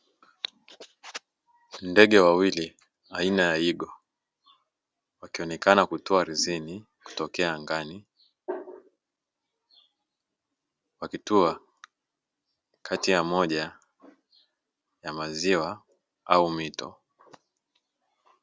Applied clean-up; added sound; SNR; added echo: none; none; none; none.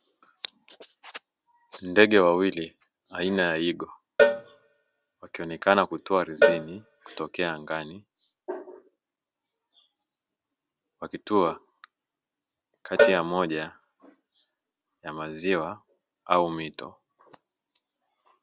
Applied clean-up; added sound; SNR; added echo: none; Cowbell; -1 dB; none.